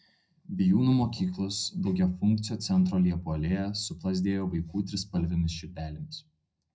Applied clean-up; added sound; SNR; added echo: none; none; none; reverberation time 0.3 s.